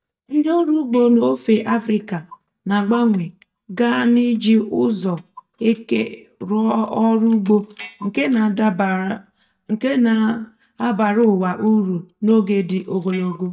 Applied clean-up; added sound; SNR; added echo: neural mask model DeepFilterNet 3.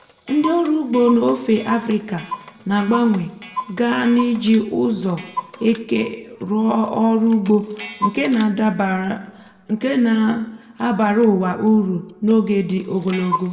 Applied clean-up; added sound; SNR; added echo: none; Clock; 14 dB; reverberation time 0.8 s.